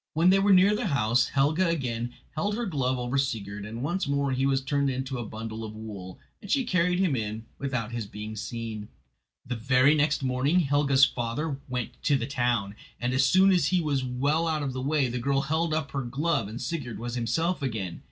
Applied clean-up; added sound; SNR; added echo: none; none; none; none.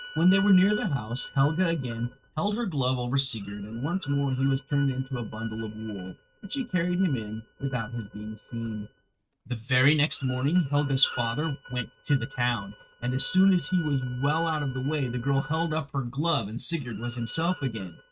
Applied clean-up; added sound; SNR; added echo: neural mask model RNNoise.